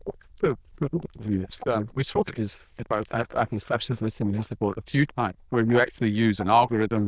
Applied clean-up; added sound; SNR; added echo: neural diffusion model UNIVERSE++.